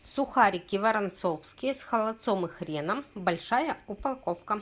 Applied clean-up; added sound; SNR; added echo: none; none; none; none.